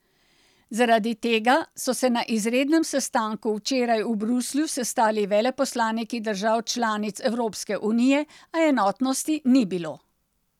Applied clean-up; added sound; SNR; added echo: none; none; none; none.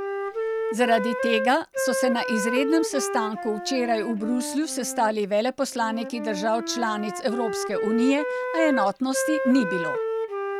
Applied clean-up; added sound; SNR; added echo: none; Wind instrument, woodwind instrument; 4 dB; none.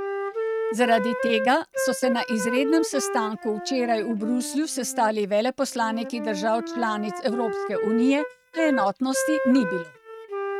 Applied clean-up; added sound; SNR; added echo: neural mask model RNNoise.